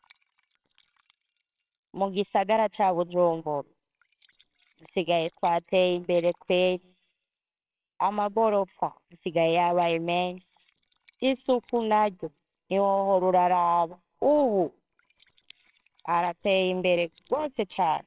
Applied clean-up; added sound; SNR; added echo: neural separator model SepFormer WHAMR!.